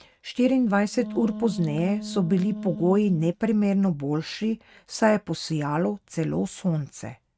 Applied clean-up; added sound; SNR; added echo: neural mask model RNNoise.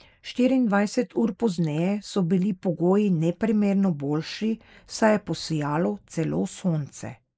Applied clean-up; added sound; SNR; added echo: neural mask model Resemble Enhance denoiser.